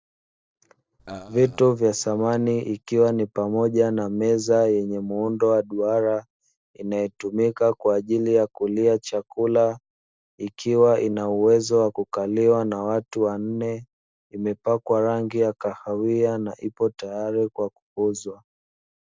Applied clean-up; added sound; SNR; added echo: neural separator model SepFormer DNS4.